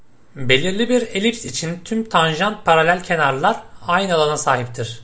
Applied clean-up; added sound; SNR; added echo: none; none; none; none.